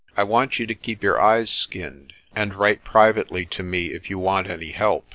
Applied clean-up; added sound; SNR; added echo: none; none; none; none.